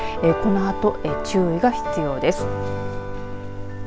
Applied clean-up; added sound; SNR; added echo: none; none; none; none.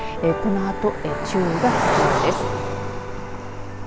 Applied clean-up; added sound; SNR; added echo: none; Cricket; 2 dB; none.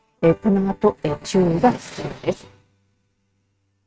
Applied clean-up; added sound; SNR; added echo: neural mask model RNNoise.